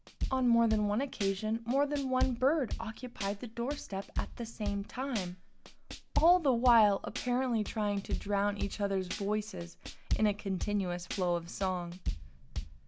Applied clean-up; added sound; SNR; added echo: none; Drum / Drum kit; 7 dB; none.